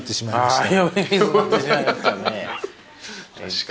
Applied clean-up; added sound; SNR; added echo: none; none; none; none.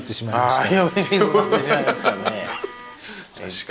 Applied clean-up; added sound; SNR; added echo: none; Bowed string instrument; 18 dB; none.